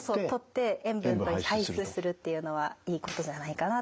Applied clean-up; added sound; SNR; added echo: none; none; none; none.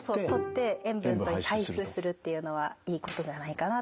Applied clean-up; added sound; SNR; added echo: none; Bowed string instrument; 9 dB; none.